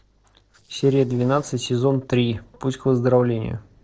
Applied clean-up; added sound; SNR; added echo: neural separator model SepFormer DNS4.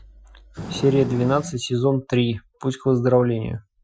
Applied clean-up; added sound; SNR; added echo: classical method Wiener filter.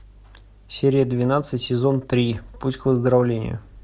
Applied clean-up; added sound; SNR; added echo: none; none; none; none.